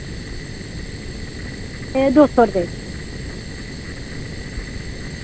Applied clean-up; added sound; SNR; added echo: none; Fire; 7 dB; none.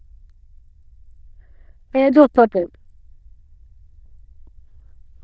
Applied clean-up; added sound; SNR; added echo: neural diffusion model UNIVERSE++.